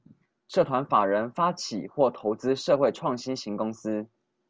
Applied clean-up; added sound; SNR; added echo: none; none; none; none.